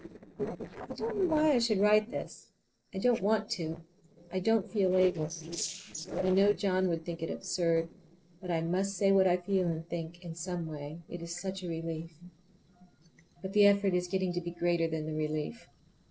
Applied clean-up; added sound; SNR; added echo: neural separator model SepFormer DNS4.